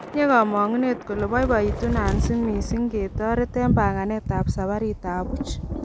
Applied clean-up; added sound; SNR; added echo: none; Thunder / Rain; 9 dB; none.